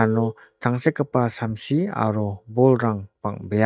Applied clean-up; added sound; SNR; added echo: neural mask model DeepFilterNet 3.